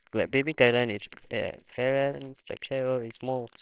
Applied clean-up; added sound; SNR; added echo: neural separator model SepFormer WHAMR!.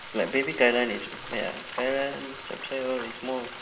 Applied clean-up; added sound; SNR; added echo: none; Frying (food); 11 dB; reverberation time 2.6 s.